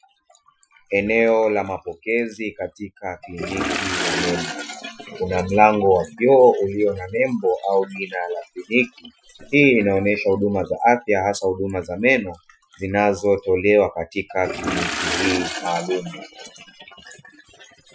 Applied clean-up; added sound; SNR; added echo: classical method Wiener filter.